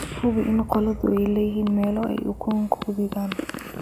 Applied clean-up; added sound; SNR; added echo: none; Explosion; 15 dB; none.